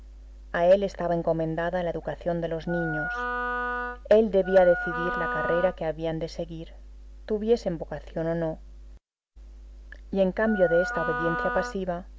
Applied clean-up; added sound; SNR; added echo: none; Wind instrument, woodwind instrument; 5 dB; none.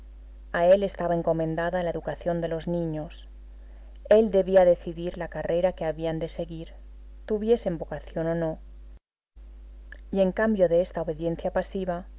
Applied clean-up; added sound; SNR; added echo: none; none; none; none.